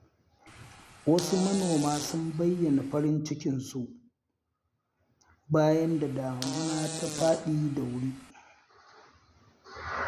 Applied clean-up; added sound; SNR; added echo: none; Fart; 10 dB; none.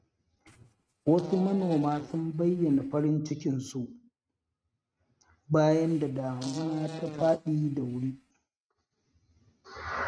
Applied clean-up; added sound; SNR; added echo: neural mask model RNNoise.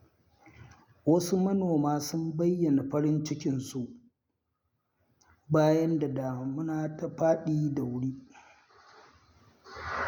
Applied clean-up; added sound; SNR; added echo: none; none; none; none.